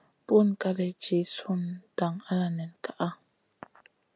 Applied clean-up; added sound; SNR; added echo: none; none; none; none.